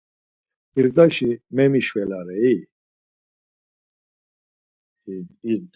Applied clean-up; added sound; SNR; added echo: neural mask model DeepFilterNet 3.